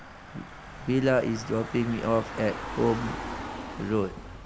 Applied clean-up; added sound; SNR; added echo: none; Engine / Car; 10 dB; none.